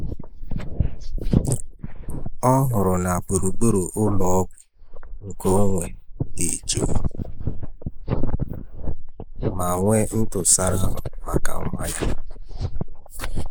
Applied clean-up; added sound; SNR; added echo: neural mask model Resemble Enhance denoiser.